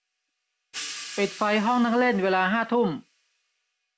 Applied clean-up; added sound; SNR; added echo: none; Hi-hat; 17 dB; none.